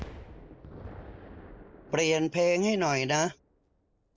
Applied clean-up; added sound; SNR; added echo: none; Explosion; 18 dB; none.